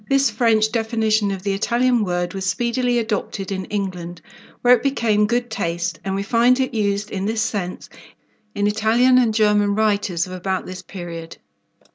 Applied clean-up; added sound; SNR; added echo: none; none; none; none.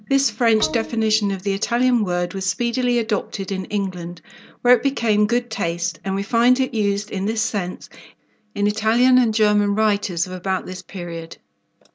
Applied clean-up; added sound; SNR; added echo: none; Bowed string instrument; 16 dB; none.